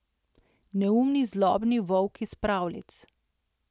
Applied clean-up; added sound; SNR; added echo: none; none; none; none.